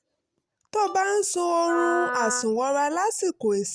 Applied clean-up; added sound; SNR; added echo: none; Wind instrument, woodwind instrument; 7 dB; none.